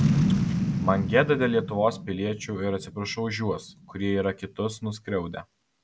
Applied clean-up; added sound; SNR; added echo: none; Boom; 2 dB; none.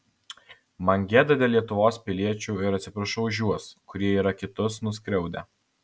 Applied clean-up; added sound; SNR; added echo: none; none; none; none.